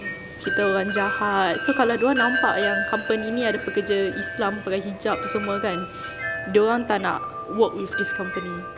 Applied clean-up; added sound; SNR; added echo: none; Wind chime; 5 dB; none.